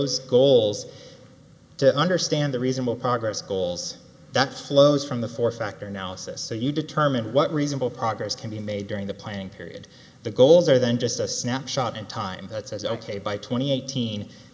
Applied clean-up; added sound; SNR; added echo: none; none; none; none.